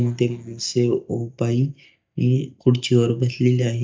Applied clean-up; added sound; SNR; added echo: neural mask model DeepFilterNet 3.